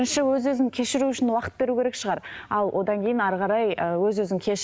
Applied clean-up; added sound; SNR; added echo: none; none; none; none.